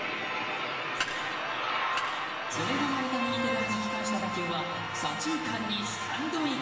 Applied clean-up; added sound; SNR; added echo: none; none; none; reverberation time 1.1 s.